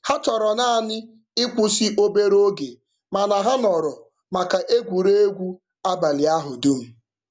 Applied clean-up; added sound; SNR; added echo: none; none; none; none.